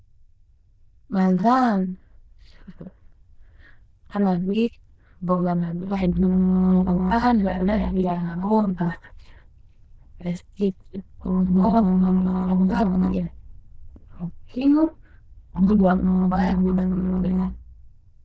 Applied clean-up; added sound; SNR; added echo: neural diffusion model UNIVERSE++.